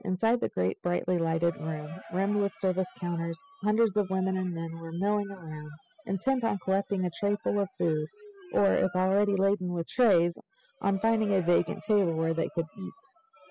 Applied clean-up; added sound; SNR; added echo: classical method spectral subtraction.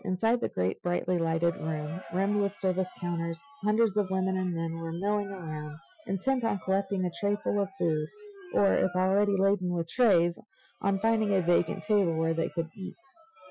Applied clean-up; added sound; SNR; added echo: classical method Wiener filter.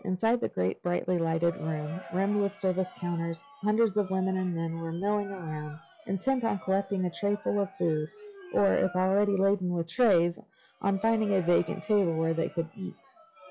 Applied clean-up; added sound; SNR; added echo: classical method log-MMSE.